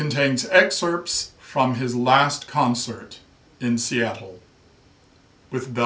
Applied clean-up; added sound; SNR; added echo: none; none; none; none.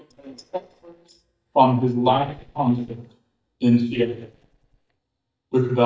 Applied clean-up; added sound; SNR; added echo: neural mask model DeepFilterNet 3.